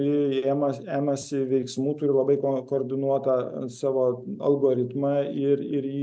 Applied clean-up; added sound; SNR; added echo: none; none; none; none.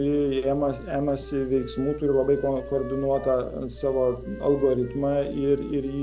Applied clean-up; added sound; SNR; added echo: none; Engine + Wind instrument, woodwind instrument; 15 dB; none.